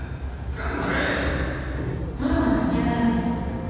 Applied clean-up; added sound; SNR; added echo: none; Aircraft; 6 dB; reverberation time 2.1 s.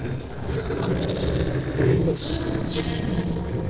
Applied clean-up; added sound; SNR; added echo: neural separator model SepFormer DNS4.